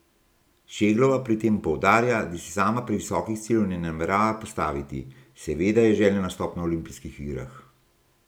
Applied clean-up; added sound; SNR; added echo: none; none; none; none.